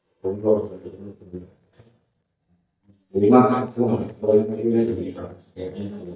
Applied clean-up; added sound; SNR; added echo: neural mask model DeepFilterNet 3.